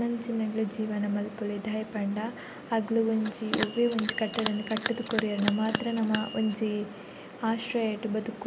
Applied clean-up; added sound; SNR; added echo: none; Bell; 6 dB; none.